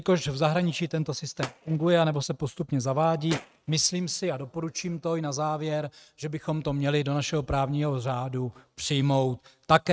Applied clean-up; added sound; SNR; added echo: neural mask model RNNoise.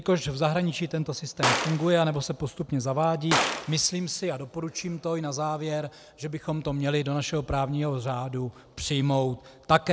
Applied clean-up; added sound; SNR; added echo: none; Gunshot, gunfire; 4 dB; none.